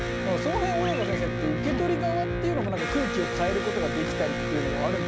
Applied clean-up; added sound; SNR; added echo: none; Electric guitar; 0 dB; none.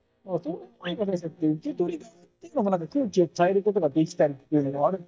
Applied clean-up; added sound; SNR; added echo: neural mask model DeepFilterNet 3.